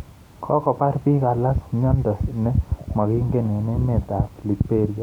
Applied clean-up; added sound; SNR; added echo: none; none; none; none.